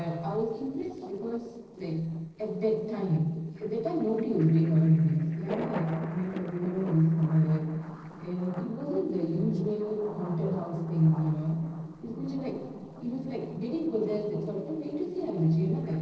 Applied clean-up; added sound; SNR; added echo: neural separator model SepFormer DNS4.